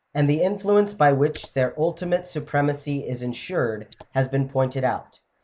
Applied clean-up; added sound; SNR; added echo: neural mask model Resemble Enhance denoiser.